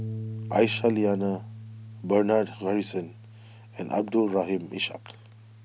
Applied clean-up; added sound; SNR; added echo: none; Bass guitar; 13 dB; none.